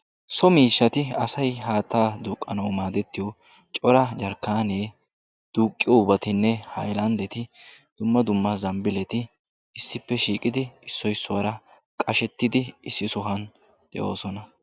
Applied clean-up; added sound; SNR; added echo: none; none; none; none.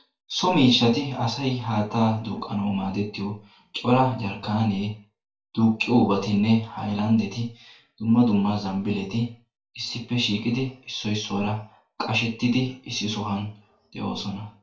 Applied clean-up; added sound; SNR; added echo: none; none; none; reverberation time 0.3 s.